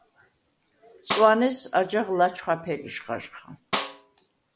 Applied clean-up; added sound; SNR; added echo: none; Snare drum; 6 dB; none.